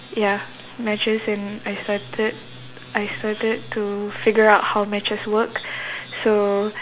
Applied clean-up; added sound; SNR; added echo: none; none; none; none.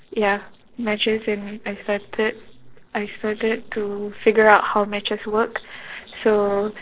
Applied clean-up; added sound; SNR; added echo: neural separator model SepFormer DNS4.